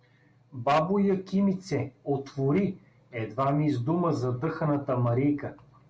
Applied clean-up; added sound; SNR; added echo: none; none; none; none.